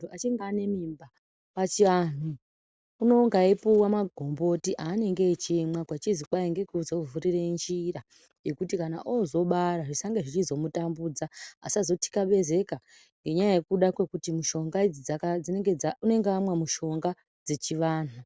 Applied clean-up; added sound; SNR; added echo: none; none; none; none.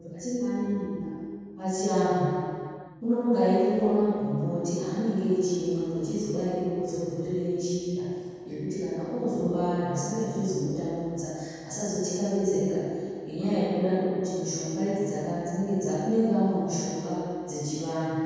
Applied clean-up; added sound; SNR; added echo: none; none; none; reverberation time 2.1 s.